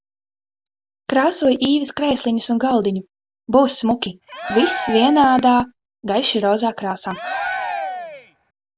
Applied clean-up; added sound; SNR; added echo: none; Cheering; 7 dB; none.